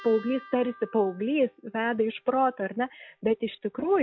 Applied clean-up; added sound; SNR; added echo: classical method log-MMSE.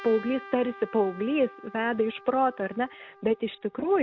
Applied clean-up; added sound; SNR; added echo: none; Trumpet; 19 dB; none.